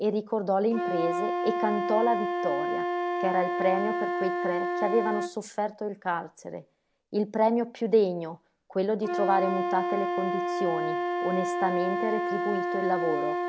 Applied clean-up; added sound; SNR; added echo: none; Wind instrument, woodwind instrument; 1 dB; none.